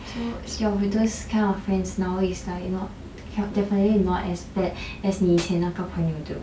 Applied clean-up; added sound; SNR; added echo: none; Tools; 12 dB; none.